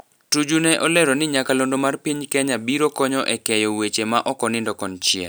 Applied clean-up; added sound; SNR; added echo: none; none; none; none.